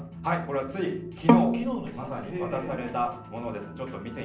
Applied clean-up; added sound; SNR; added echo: none; Bowed string instrument; -4 dB; reverberation time 0.6 s.